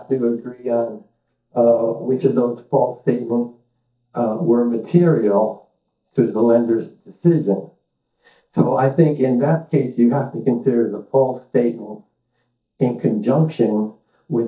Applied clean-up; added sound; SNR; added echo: neural mask model DeepFilterNet 3.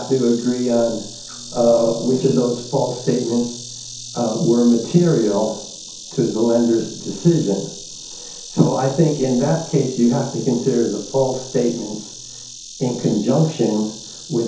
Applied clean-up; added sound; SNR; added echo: none; Insect; 16 dB; reverberation time 0.6 s.